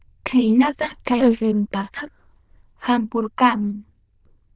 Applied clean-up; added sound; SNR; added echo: neural diffusion model UNIVERSE++.